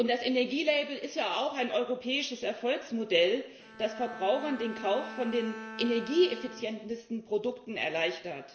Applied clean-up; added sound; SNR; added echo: none; Bowed string instrument; 17 dB; reverberation time 2.1 s.